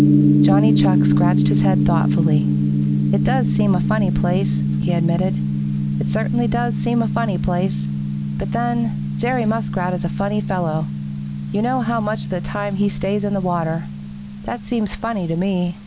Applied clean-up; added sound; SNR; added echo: none; Gong; -3 dB; none.